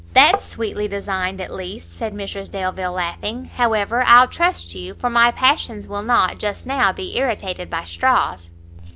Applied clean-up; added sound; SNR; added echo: none; Tap; 4 dB; none.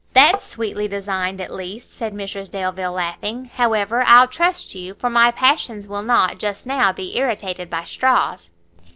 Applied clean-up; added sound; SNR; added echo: neural separator model SepFormer DNS4.